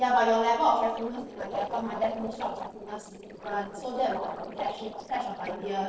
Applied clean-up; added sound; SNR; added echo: neural separator model SepFormer DNS4.